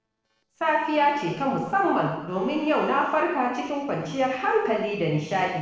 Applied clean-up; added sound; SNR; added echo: neural separator model SepFormer DNS4.